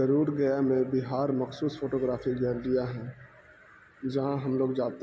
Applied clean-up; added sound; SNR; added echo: none; none; none; none.